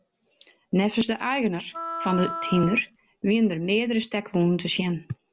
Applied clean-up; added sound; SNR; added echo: none; Wind instrument, woodwind instrument; 9 dB; none.